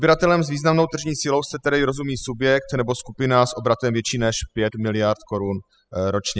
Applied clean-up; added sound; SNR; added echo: classical method spectral subtraction.